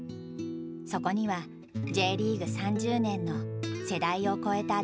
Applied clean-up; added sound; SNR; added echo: none; none; none; none.